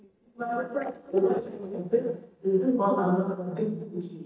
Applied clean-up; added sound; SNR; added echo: neural mask model DeepFilterNet 3.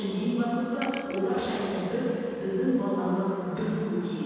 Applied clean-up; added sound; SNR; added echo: none; Burping, eructation; 15 dB; reverberation time 2.1 s.